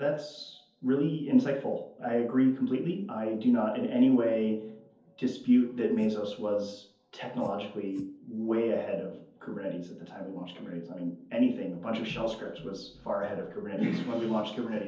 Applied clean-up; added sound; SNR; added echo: neural separator model SepFormer DNS4.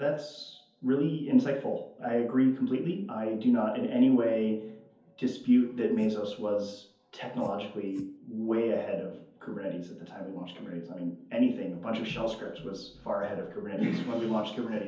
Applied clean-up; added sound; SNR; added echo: none; Whoosh, swoosh, swish; 16 dB; reverberation time 0.5 s.